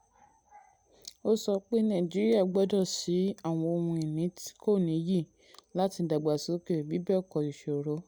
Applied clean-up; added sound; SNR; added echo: none; none; none; none.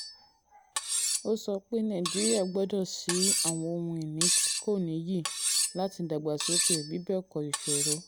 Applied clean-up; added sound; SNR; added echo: none; Cutlery, silverware; 0 dB; none.